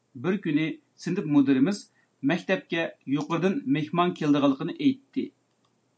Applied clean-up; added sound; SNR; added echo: none; none; none; none.